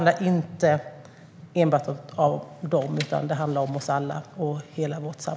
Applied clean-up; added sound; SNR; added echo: none; none; none; none.